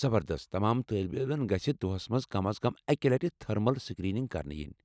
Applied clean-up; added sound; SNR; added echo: none; none; none; none.